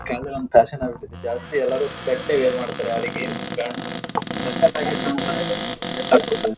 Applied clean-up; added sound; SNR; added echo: none; Cupboard open or close; 7 dB; none.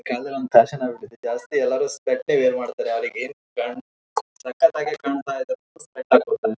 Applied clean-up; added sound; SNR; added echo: none; none; none; none.